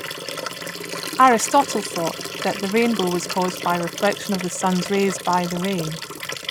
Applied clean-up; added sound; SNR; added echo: none; Liquid; 8 dB; none.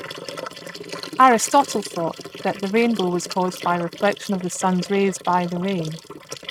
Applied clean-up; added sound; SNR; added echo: neural mask model RNNoise.